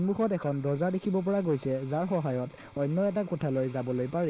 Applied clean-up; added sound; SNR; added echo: neural mask model Resemble Enhance denoiser.